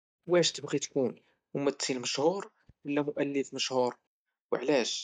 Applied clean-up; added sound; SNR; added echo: neural mask model DeepFilterNet 3.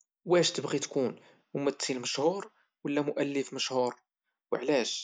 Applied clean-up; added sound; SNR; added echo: none; none; none; none.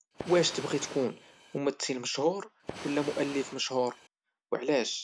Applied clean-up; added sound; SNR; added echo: none; Fire; 12 dB; none.